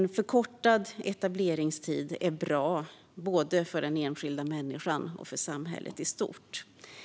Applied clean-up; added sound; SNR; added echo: none; none; none; none.